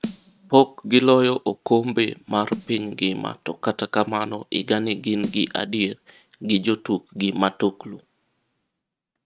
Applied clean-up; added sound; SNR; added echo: neural mask model RNNoise.